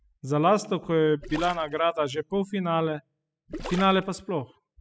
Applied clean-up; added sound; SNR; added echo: classical method spectral subtraction.